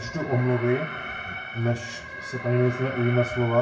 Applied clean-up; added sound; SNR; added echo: none; Alarm; 10 dB; reverberation time 0.3 s.